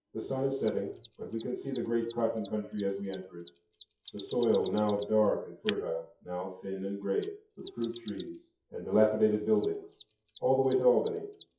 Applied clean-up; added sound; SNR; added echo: classical method WPE with log-MMSE.